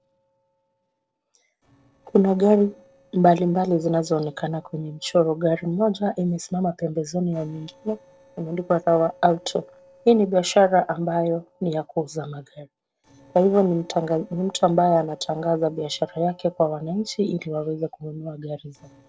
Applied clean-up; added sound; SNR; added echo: neural separator model SepFormer DNS4.